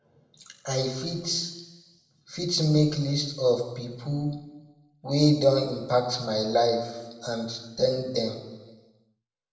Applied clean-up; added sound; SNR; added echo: none; none; none; reverberation time 1.1 s.